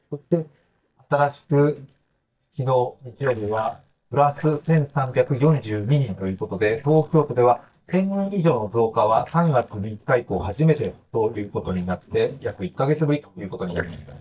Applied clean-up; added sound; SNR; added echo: neural mask model DeepFilterNet 3.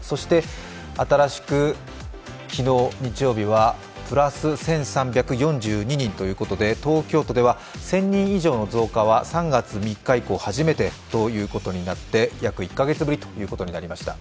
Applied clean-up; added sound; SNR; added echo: none; none; none; none.